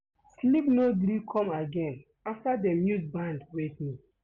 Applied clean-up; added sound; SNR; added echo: none; none; none; none.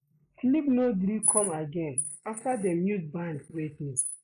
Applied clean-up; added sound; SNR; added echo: neural mask model Resemble Enhance denoiser.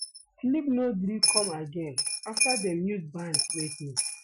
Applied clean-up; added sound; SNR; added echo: classical method Wiener filter.